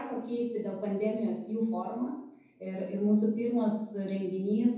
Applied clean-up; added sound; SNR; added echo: none; none; none; reverberation time 0.9 s.